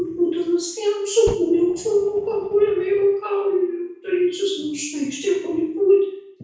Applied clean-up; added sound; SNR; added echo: none; Fire; 18 dB; reverberation time 0.7 s.